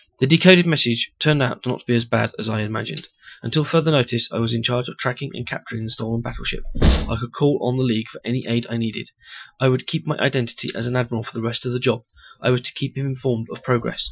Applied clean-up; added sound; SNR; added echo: classical method Wiener filter.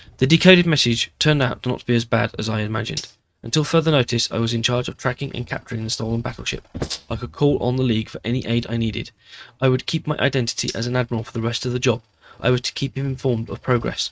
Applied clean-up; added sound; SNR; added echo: neural mask model RNNoise.